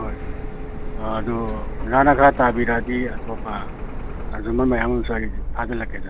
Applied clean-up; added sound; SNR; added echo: none; Printer; 4 dB; none.